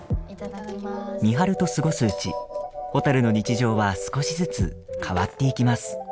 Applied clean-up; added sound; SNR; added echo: none; none; none; none.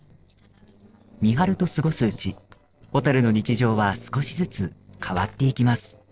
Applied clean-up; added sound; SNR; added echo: neural separator model SepFormer DNS4.